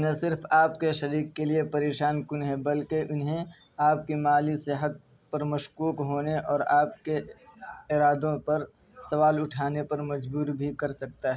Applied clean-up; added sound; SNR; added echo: none; none; none; none.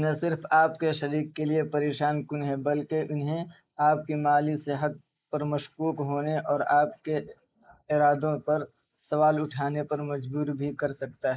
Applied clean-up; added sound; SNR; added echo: neural mask model Resemble Enhance denoiser.